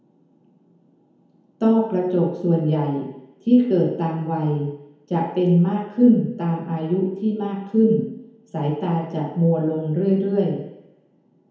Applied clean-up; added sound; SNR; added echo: none; none; none; reverberation time 0.9 s.